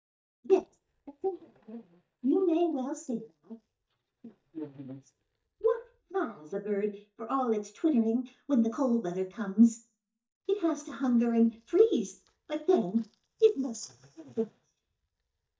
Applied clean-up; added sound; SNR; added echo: neural mask model DeepFilterNet 3.